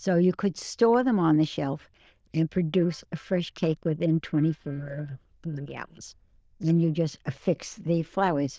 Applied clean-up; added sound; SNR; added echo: neural diffusion model UNIVERSE++.